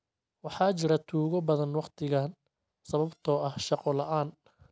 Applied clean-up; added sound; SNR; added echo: none; none; none; none.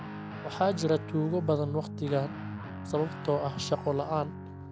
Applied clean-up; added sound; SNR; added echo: none; Guitar; 8 dB; none.